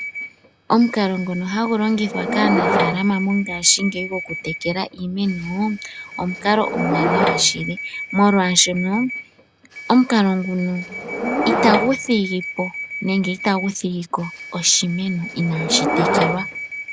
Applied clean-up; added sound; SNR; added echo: none; Subway, metro, underground / Door; 4 dB; none.